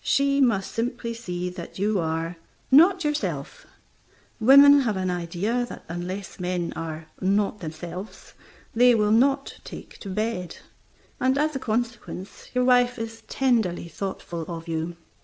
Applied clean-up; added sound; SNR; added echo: none; none; none; none.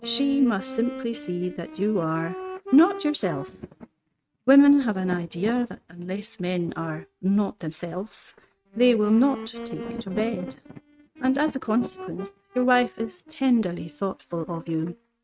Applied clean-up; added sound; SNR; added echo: neural mask model RNNoise.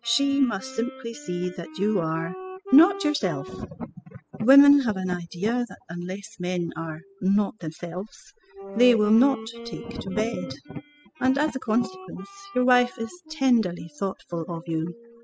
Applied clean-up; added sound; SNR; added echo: classical method spectral subtraction.